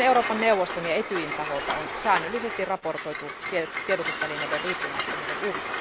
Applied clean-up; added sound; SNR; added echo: none; Train; 4 dB; none.